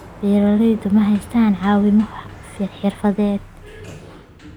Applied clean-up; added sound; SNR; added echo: none; Sliding door; 19 dB; none.